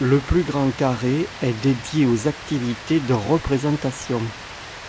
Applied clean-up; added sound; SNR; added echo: none; Rain; 15 dB; none.